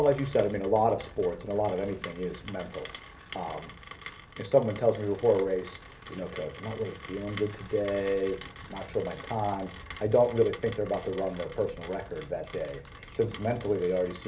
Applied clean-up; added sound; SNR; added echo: none; Rain; 15 dB; reverberation time 0.3 s.